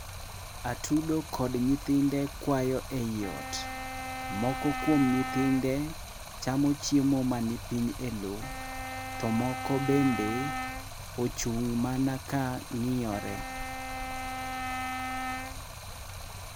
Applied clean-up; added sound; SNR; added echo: none; Wind instrument, woodwind instrument + Stream; 7 dB; none.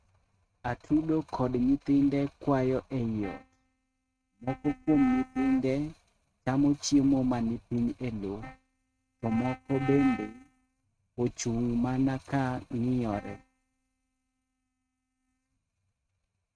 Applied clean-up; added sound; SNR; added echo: neural mask model RNNoise.